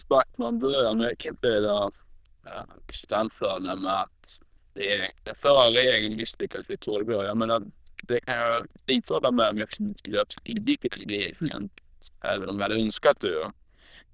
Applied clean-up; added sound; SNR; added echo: neural diffusion model UNIVERSE++.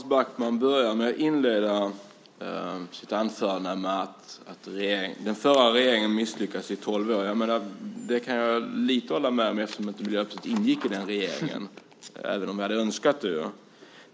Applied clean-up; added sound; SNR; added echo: none; none; none; none.